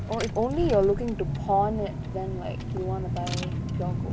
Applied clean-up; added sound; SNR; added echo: none; Engine / Car; 2 dB; none.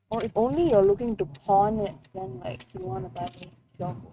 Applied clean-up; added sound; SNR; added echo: neural mask model RNNoise.